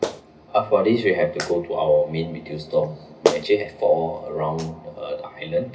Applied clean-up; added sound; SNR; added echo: none; Clapping; 9 dB; reverberation time 0.4 s.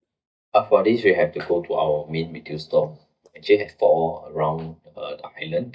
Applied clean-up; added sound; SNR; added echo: neural mask model DeepFilterNet 3.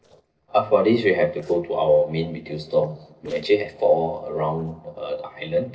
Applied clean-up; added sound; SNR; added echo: neural separator model SepFormer DNS4.